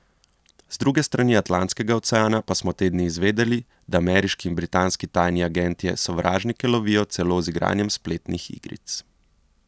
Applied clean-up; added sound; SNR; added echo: none; none; none; none.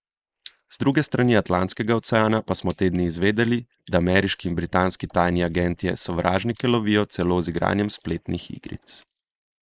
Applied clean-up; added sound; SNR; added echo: neural mask model Resemble Enhance denoiser.